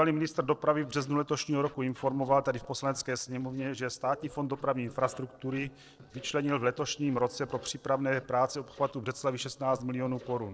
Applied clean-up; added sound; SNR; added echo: neural separator model SepFormer DNS4.